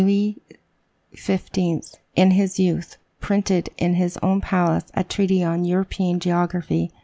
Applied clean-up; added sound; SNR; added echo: none; none; none; none.